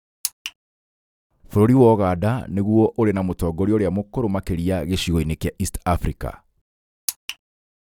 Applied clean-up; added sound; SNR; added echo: none; none; none; none.